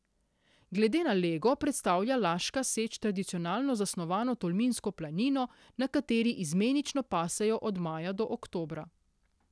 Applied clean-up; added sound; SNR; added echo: none; none; none; none.